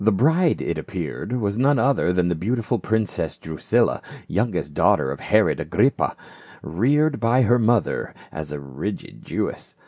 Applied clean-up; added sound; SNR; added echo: none; none; none; none.